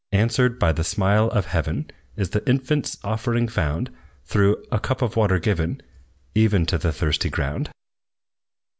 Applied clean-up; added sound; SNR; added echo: none; none; none; none.